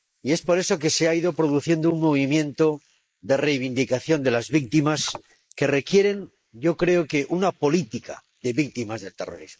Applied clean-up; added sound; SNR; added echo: neural mask model Resemble Enhance denoiser.